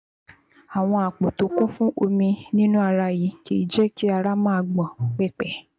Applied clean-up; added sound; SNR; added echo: neural mask model RNNoise.